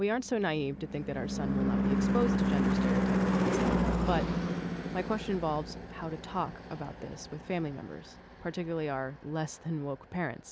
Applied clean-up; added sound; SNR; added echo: none; Car passing by / Engine / Truck; -3 dB; none.